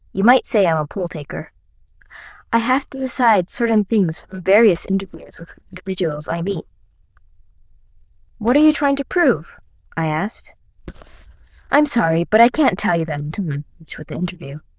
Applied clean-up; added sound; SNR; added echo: neural diffusion model UNIVERSE++.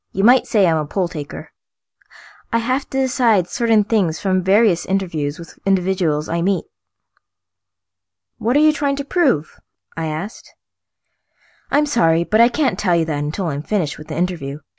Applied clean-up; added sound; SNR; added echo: none; none; none; none.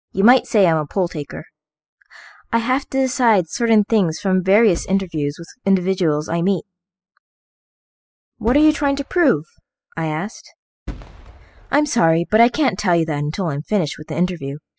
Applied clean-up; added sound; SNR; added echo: classical method spectral subtraction.